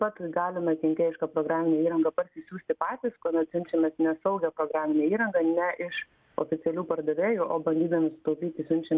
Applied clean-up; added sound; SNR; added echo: none; none; none; none.